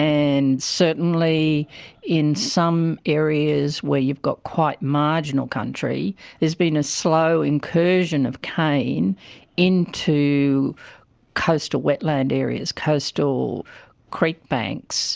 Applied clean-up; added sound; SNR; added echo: none; none; none; none.